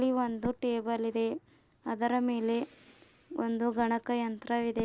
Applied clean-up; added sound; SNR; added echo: none; Breathing; 18 dB; none.